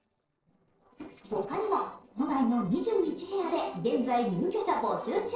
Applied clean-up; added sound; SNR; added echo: neural separator model SepFormer DNS4.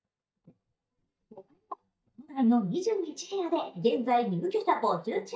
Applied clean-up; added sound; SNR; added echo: neural mask model DeepFilterNet 3.